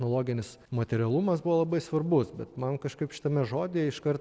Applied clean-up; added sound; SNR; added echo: none; none; none; none.